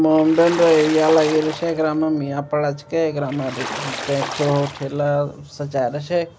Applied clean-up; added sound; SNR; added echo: none; Water / Splash, splatter; 11 dB; none.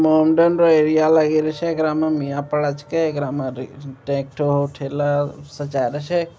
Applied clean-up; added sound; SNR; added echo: none; none; none; none.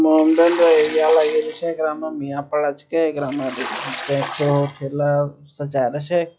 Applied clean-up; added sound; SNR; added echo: classical method log-MMSE.